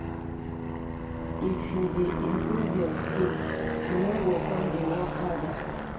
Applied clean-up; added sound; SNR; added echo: none; Aircraft; 0 dB; reverberation time 2.2 s.